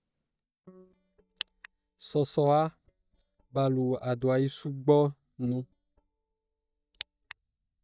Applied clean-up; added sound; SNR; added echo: neural mask model DeepFilterNet 3.